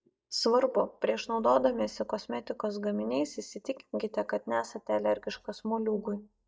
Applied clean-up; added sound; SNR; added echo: neural mask model DeepFilterNet 3.